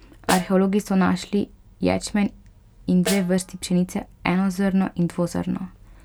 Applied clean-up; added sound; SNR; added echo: none; Snare drum; 14 dB; none.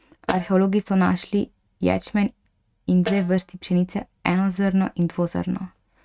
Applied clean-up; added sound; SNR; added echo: neural mask model RNNoise.